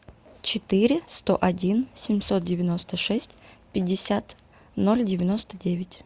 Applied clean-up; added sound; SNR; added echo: none; none; none; none.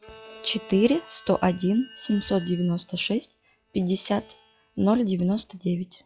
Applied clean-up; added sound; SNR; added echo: classical method log-MMSE.